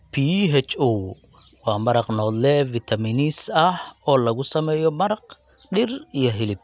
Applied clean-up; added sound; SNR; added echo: none; none; none; none.